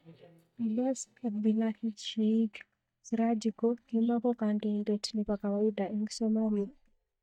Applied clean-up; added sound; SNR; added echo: neural mask model DeepFilterNet 3.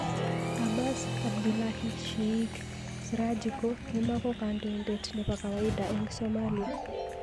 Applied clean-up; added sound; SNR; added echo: none; Keyboard (musical) + Applause; 3 dB; none.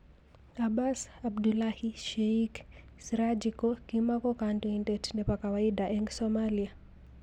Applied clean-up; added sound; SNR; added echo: none; none; none; none.